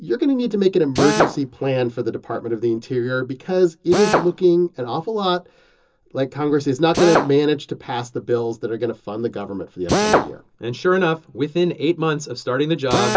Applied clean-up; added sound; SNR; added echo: none; Drill; 6 dB; reverberation time 0.2 s.